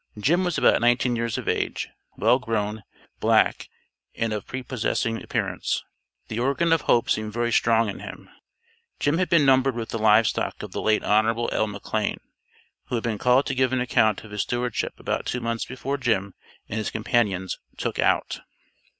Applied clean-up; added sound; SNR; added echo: none; none; none; none.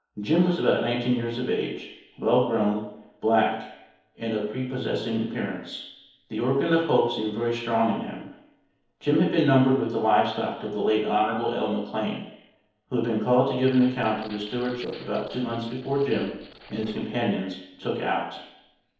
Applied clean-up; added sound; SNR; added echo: neural separator model SepFormer DNS4.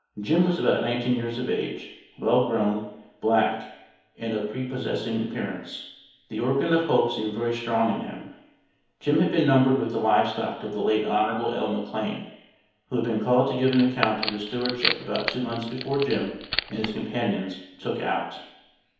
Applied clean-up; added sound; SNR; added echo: none; Wood; 6 dB; reverberation time 2.2 s.